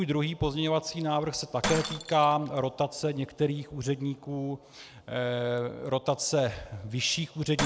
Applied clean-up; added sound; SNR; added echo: none; Shatter; 12 dB; none.